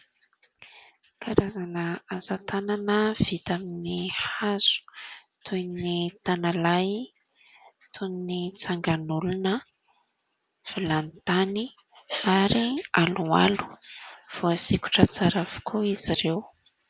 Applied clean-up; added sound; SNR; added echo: none; none; none; none.